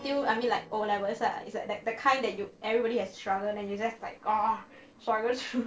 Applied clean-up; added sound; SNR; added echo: neural separator model SepFormer DNS4.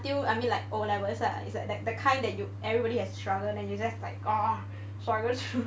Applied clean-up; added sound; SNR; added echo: none; none; none; none.